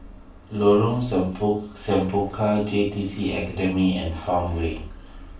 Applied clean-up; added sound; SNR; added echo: none; none; none; reverberation time 0.3 s.